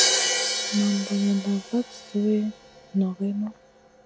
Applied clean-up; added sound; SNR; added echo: none; Crash cymbal; 3 dB; none.